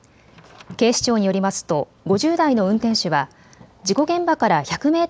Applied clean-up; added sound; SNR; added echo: none; none; none; none.